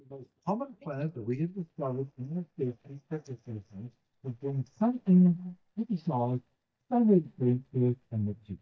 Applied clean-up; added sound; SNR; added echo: neural mask model DeepFilterNet 3.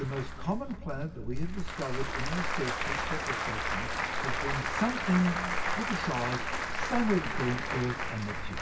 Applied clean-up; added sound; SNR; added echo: none; Applause / Crowd; -1 dB; reverberation time 2.2 s.